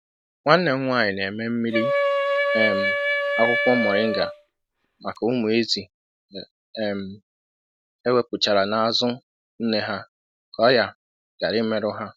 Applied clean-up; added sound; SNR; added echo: none; Wind instrument, woodwind instrument; 0 dB; none.